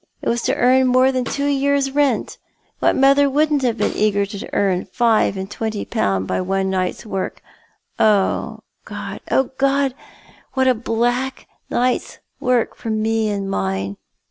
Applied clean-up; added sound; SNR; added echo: none; Snare drum; 19 dB; none.